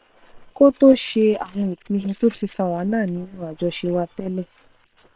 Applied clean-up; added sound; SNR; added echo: neural separator model SepFormer WHAM!.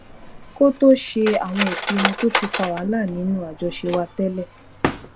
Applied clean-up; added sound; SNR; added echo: none; Cutlery, silverware; 7 dB; none.